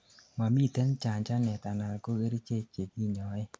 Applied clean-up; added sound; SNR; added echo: none; none; none; none.